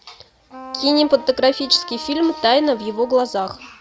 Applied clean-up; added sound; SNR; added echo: none; Wind instrument, woodwind instrument; 17 dB; none.